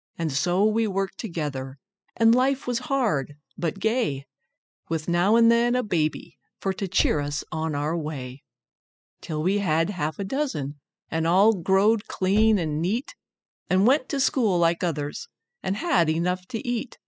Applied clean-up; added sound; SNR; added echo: classical method spectral subtraction.